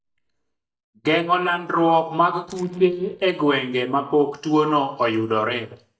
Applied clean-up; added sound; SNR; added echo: neural mask model DeepFilterNet 3.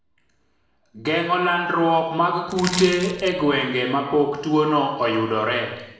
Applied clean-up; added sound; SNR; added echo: none; Crushing; 11 dB; reverberation time 0.9 s.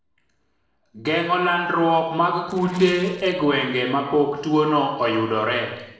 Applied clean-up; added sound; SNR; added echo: neural separator model SepFormer DNS4.